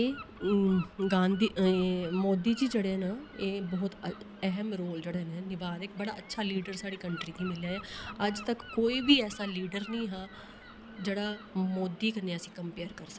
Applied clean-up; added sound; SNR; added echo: none; Gull, seagull / Wind; 19 dB; none.